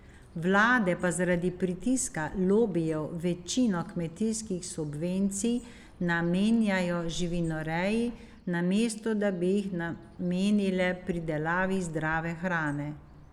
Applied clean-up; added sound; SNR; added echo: none; Bird; 18 dB; none.